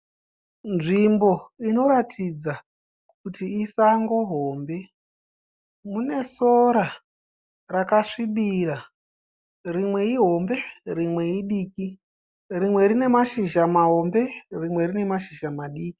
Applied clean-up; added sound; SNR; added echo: none; none; none; none.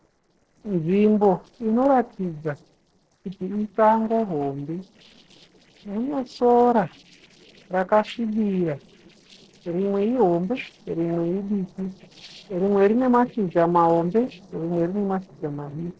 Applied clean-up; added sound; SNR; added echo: neural separator model SepFormer DNS4.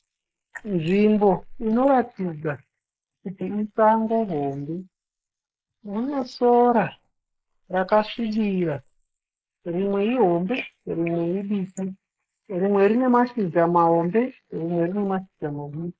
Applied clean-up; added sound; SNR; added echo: neural mask model Resemble Enhance denoiser.